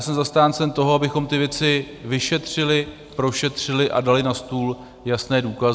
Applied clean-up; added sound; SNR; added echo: none; none; none; none.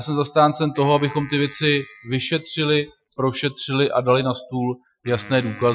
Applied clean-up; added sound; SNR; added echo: classical method Wiener filter.